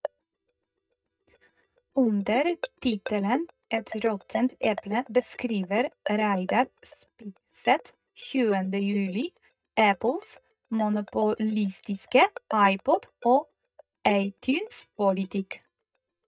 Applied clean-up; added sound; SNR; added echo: neural mask model DeepFilterNet 3.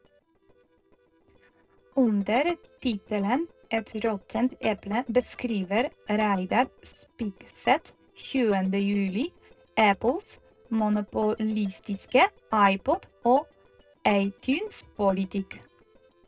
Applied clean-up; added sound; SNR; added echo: neural separator model SepFormer DNS4.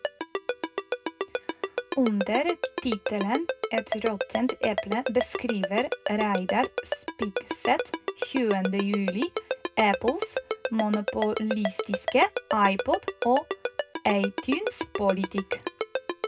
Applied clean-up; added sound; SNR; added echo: none; Ringtone; 4 dB; reverberation time 0.2 s.